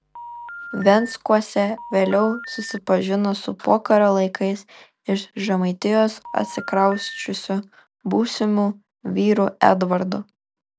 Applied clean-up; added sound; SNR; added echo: none; Telephone; 15 dB; none.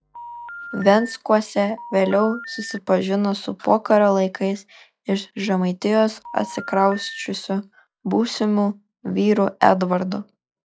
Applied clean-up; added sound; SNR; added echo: classical method log-MMSE.